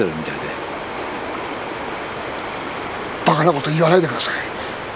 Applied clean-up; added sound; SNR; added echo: none; none; none; none.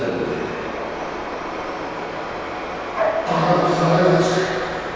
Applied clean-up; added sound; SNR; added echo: none; Bark / Bird vocalization, bird call, bird song; 10 dB; reverberation time 2.2 s.